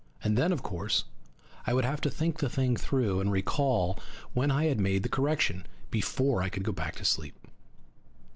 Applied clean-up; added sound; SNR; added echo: none; none; none; none.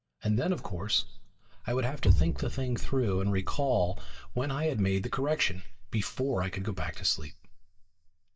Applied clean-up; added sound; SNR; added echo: neural mask model DeepFilterNet 3.